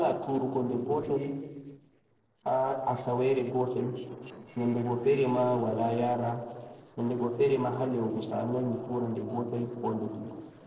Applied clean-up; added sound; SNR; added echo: neural separator model SepFormer DNS4.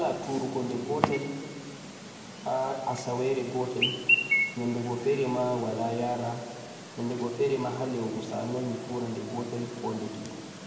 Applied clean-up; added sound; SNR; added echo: none; Chirp, tweet; 4 dB; reverberation time 1.5 s.